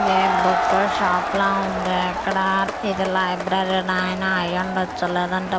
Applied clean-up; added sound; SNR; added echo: none; Crowd; 2 dB; none.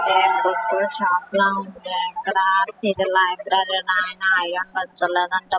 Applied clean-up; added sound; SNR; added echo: classical method spectral subtraction.